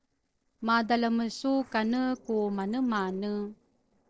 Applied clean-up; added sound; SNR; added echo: neural separator model SepFormer DNS4.